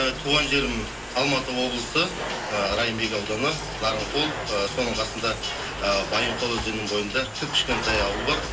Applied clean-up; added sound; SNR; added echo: none; Domestic sounds, home sounds; 7 dB; reverberation time 0.2 s.